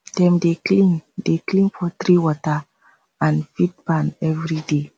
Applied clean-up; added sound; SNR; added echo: none; none; none; none.